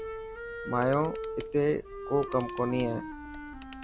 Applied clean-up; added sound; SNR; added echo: none; Camera + Wind instrument, woodwind instrument; 8 dB; none.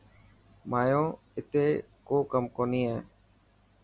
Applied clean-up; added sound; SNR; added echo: none; none; none; none.